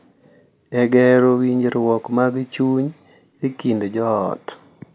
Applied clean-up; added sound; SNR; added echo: none; none; none; none.